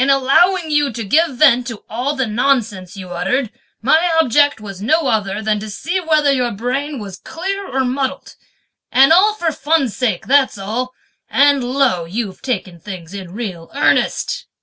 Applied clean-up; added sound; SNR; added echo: none; none; none; none.